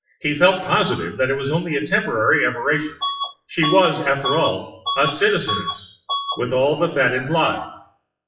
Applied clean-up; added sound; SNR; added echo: classical method WPE with log-MMSE.